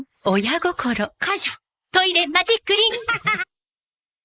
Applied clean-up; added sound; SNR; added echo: neural mask model Resemble Enhance denoiser.